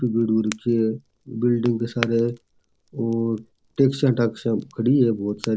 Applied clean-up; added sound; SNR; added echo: none; Crackle; 18 dB; none.